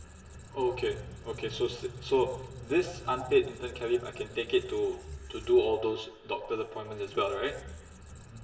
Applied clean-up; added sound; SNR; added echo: none; Squeak; 15 dB; reverberation time 1.0 s.